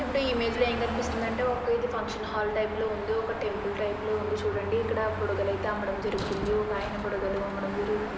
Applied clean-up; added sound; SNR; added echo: none; Car passing by / Traffic noise, roadway noise / Engine; 6 dB; none.